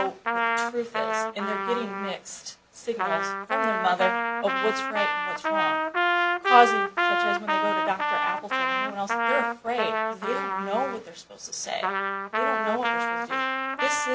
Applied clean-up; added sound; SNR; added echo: none; Trumpet; -3 dB; none.